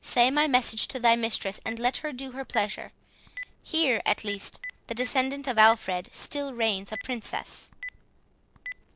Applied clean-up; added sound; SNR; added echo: none; Telephone; 16 dB; none.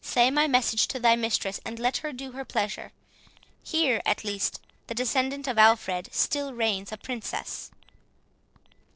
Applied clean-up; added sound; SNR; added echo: neural separator model SepFormer DNS4.